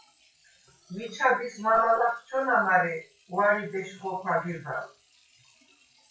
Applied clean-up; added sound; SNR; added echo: classical method WPE with log-MMSE.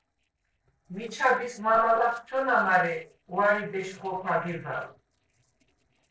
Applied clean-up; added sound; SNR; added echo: neural separator model SepFormer DNS4.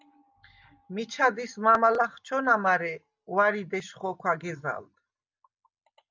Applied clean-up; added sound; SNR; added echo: none; none; none; none.